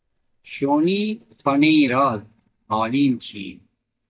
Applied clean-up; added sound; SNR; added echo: neural mask model DeepFilterNet 3.